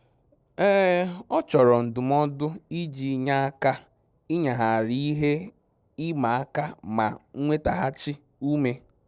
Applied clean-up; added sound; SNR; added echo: none; none; none; none.